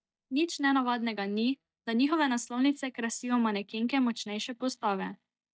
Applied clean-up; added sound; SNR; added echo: neural mask model DeepFilterNet 3.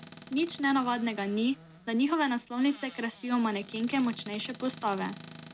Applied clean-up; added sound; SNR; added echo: none; Squeak / Cupboard open or close; 15 dB; none.